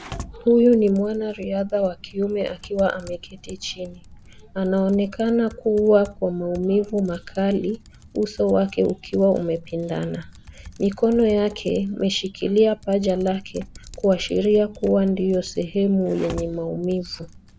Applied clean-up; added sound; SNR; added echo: none; Typing; 20 dB; none.